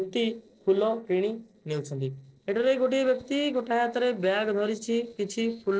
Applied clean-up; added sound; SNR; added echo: neural separator model SepFormer DNS4.